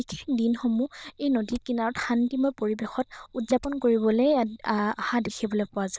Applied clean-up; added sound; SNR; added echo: neural diffusion model UNIVERSE++.